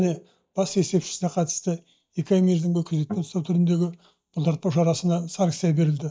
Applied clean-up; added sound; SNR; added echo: neural mask model DeepFilterNet 3.